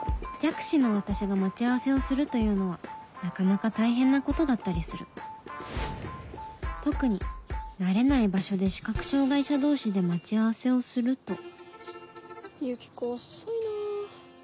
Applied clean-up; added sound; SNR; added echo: none; none; none; none.